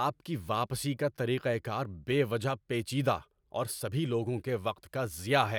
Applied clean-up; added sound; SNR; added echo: none; none; none; none.